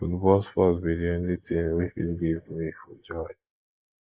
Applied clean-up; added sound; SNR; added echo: neural mask model Resemble Enhance denoiser.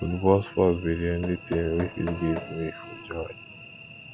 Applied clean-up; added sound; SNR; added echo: none; Knock + Cricket / Buzz; 13 dB; none.